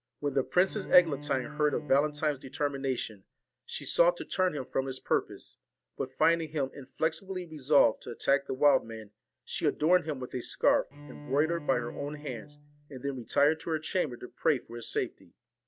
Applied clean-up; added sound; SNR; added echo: none; Bowed string instrument; 16 dB; none.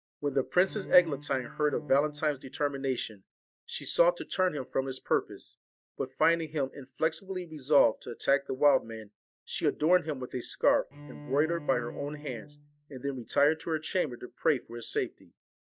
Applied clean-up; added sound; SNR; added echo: neural mask model DeepFilterNet 3.